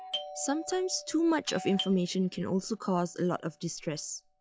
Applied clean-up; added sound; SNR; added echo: classical method log-MMSE.